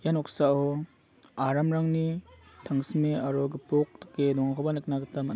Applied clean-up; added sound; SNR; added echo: none; none; none; none.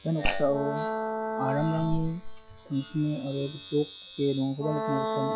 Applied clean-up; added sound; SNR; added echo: classical method log-MMSE.